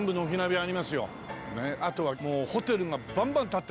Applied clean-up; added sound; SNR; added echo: none; Bowed string instrument + Piano; 18 dB; none.